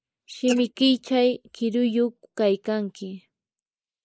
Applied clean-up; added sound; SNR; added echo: neural mask model Resemble Enhance denoiser.